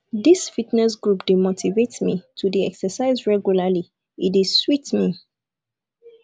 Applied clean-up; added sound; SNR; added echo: none; none; none; none.